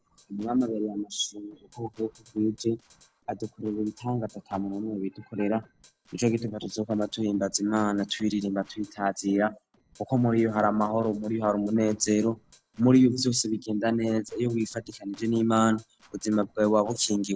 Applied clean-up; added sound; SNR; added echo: neural separator model SepFormer DNS4.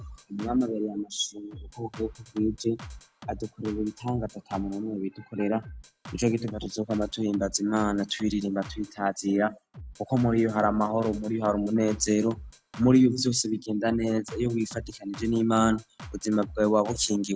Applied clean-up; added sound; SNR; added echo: none; Drum kit; 18 dB; none.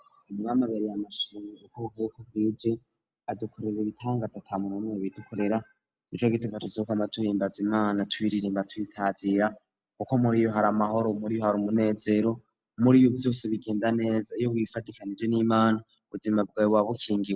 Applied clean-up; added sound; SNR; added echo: none; none; none; none.